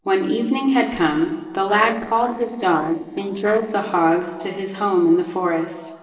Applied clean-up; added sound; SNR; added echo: neural separator model SepFormer DNS4.